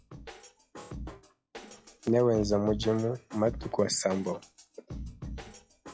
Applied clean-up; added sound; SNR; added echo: classical method log-MMSE.